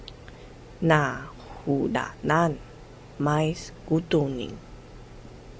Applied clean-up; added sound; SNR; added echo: none; none; none; none.